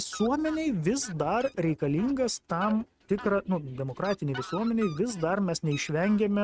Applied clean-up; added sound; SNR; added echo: neural mask model RNNoise.